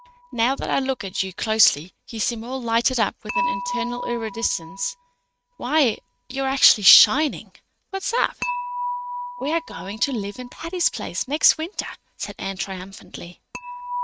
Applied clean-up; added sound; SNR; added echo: neural mask model RNNoise.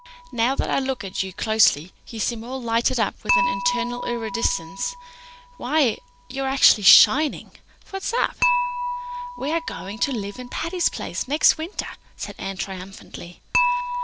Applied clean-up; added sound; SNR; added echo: none; Dishes, pots, and pans / Chink, clink; 5 dB; none.